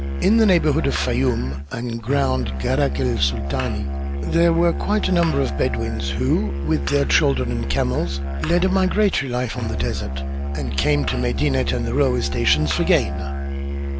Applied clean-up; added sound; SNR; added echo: none; Musical instrument; 3 dB; none.